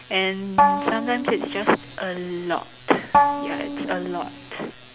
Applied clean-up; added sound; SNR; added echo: none; Bowed string instrument; -2 dB; none.